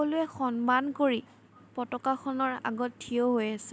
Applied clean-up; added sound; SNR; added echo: none; none; none; none.